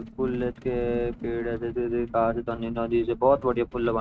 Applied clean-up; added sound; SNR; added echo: neural mask model RNNoise.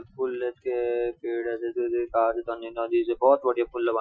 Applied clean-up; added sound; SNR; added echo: classical method Wiener filter.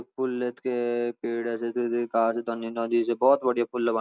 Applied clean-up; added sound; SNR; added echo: none; none; none; none.